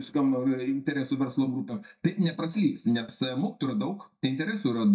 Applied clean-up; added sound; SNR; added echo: neural mask model DeepFilterNet 3.